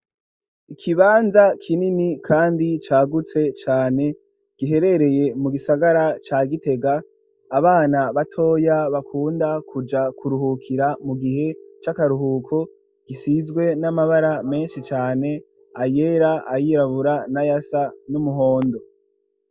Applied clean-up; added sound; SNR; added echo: neural mask model DeepFilterNet 3.